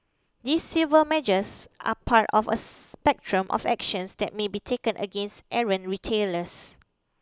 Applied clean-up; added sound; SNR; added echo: none; none; none; none.